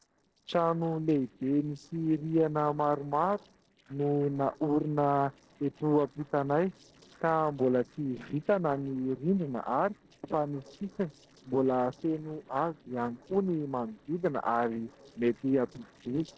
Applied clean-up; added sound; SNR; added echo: neural separator model SepFormer DNS4.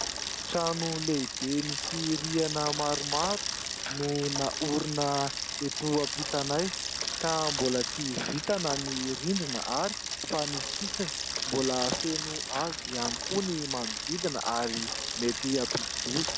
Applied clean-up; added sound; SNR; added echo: none; Bicycle; 2 dB; none.